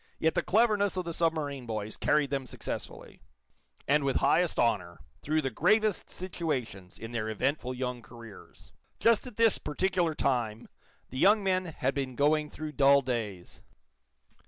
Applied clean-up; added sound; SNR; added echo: none; none; none; none.